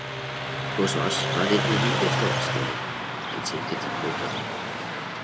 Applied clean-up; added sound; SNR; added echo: none; Car passing by; -4 dB; none.